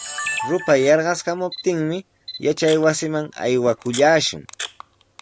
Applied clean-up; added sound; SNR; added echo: none; Camera; 13 dB; none.